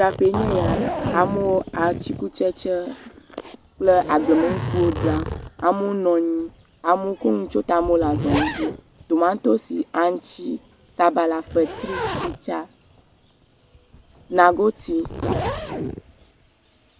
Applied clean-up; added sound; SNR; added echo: none; Zipper (clothing); 8 dB; none.